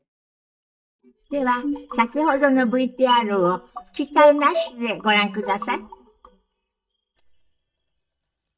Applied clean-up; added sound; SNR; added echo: neural mask model DeepFilterNet 3.